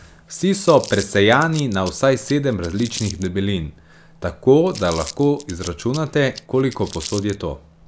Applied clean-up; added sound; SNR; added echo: none; Crumpling, crinkling; 17 dB; none.